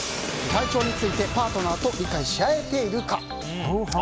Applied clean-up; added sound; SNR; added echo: none; Bird vocalization, bird call, bird song; 19 dB; none.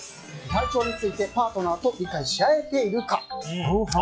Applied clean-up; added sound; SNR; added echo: classical method log-MMSE.